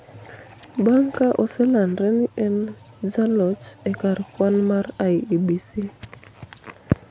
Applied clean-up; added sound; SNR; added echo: none; none; none; none.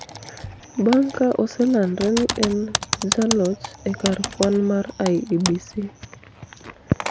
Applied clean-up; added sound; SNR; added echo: none; Typing; 9 dB; none.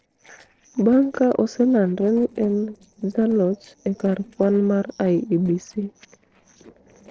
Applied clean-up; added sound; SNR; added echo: neural separator model SepFormer DNS4.